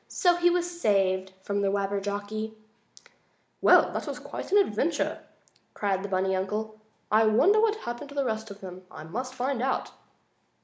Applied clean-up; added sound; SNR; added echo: none; none; none; none.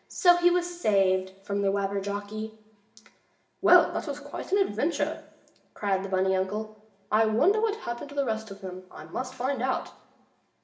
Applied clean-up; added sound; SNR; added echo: none; none; none; reverberation time 0.7 s.